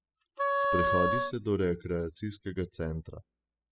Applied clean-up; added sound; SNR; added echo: classical method spectral subtraction.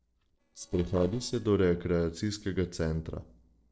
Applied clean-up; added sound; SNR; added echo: neural separator model SepFormer DNS4.